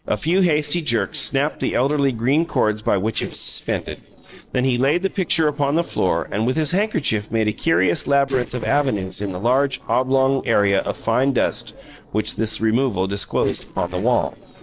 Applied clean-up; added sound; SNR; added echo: neural separator model SepFormer DNS4.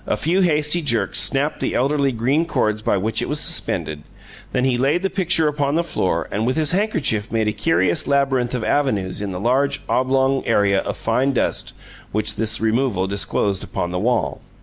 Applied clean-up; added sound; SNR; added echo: none; none; none; none.